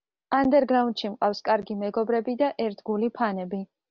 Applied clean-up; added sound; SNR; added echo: none; none; none; none.